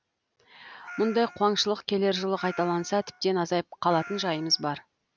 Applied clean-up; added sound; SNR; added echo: none; Meow; 19 dB; none.